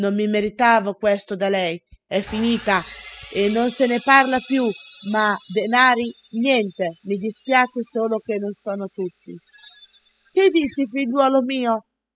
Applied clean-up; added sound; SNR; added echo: classical method spectral subtraction.